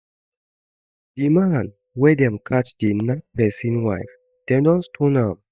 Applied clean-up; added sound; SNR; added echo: neural mask model DeepFilterNet 3.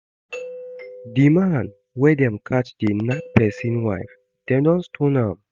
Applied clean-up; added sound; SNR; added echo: neural mask model RNNoise.